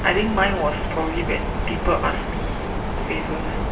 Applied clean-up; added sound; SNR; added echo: none; Mechanisms; -1 dB; reverberation time 0.7 s.